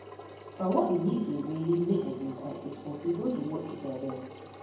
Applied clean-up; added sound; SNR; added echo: none; Engine; 15 dB; reverberation time 1.2 s.